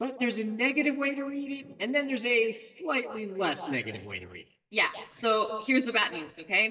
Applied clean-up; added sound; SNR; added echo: neural mask model DeepFilterNet 3.